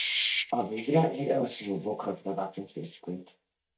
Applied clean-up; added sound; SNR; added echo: neural mask model DeepFilterNet 3.